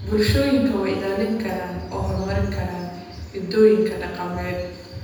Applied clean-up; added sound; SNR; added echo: none; none; none; reverberation time 1.0 s.